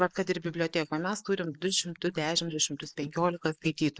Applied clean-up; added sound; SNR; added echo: neural mask model Resemble Enhance denoiser.